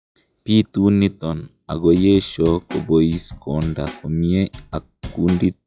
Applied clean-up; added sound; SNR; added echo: classical method log-MMSE.